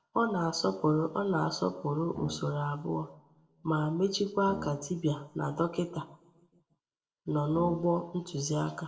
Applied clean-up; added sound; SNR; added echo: none; Brass instrument; 14 dB; reverberation time 0.7 s.